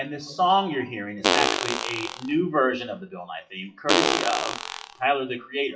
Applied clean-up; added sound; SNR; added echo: classical method WPE with log-MMSE.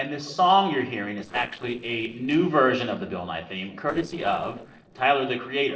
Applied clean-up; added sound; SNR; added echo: neural separator model SepFormer DNS4.